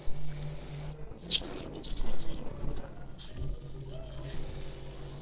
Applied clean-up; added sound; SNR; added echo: neural separator model SepFormer DNS4.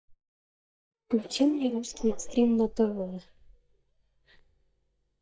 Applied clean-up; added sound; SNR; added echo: neural mask model DeepFilterNet 3.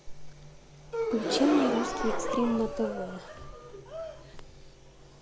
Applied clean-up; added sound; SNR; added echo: none; Gasp; 1 dB; none.